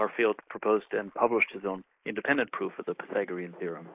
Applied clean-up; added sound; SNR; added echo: neural mask model Resemble Enhance denoiser.